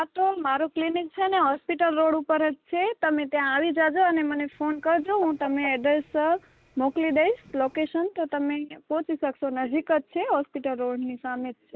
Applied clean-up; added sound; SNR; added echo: none; Fowl; 19 dB; none.